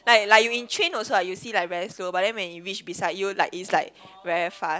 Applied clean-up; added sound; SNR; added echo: none; none; none; none.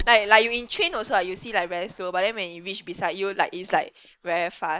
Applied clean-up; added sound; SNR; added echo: neural mask model Resemble Enhance denoiser.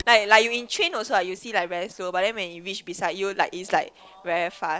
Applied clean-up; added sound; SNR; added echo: neural separator model SepFormer DNS4.